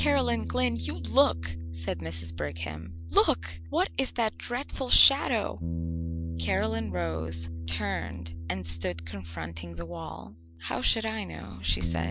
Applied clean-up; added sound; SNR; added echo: none; Bass guitar; 6 dB; none.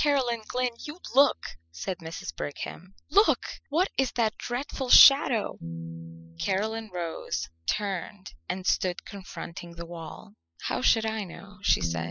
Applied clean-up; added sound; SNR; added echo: classical method spectral subtraction.